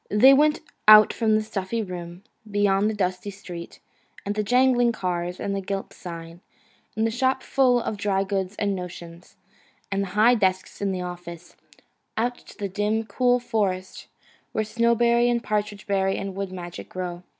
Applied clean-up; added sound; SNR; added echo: none; none; none; none.